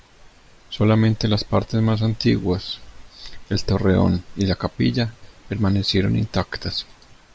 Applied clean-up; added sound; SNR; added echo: none; none; none; none.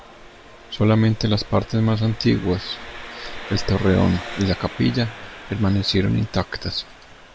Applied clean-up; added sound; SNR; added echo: none; Engine; 17 dB; none.